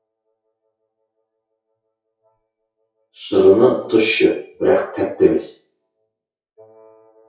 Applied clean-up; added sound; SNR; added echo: classical method WPE with log-MMSE.